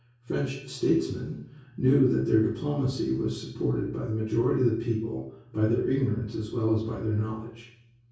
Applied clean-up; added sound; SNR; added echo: none; none; none; reverberation time 0.6 s.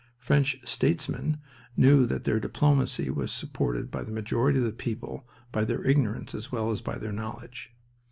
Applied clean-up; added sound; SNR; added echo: none; none; none; none.